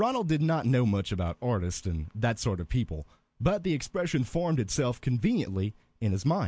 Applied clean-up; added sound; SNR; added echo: none; none; none; none.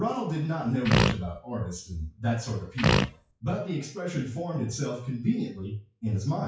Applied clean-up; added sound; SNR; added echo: classical method WPE with log-MMSE.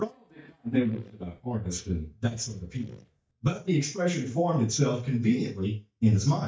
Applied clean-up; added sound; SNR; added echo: neural mask model DeepFilterNet 3.